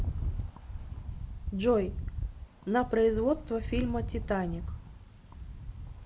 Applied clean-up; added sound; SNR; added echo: none; Rattle; 5 dB; none.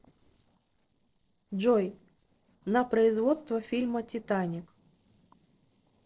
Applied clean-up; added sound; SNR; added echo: neural separator model SepFormer DNS4.